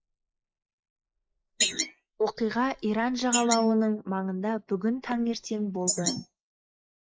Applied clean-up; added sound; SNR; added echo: neural mask model Resemble Enhance denoiser.